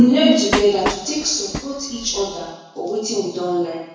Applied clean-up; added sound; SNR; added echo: none; Train; 8 dB; reverberation time 1.0 s.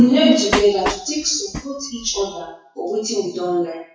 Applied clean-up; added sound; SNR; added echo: classical method WPE with log-MMSE.